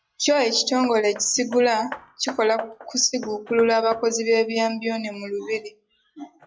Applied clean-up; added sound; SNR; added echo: classical method log-MMSE.